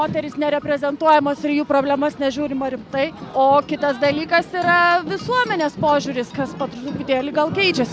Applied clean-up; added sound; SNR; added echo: none; none; none; none.